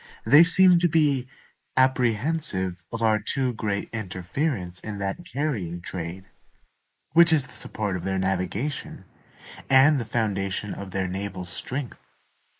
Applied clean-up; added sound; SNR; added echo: neural mask model Resemble Enhance denoiser.